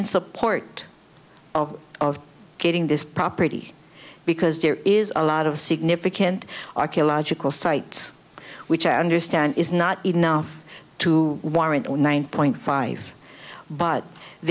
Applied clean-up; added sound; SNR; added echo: none; none; none; none.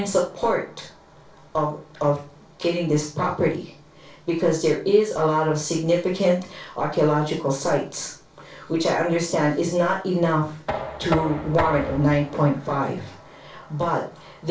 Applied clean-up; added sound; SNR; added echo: none; Knock; 15 dB; reverberation time 0.2 s.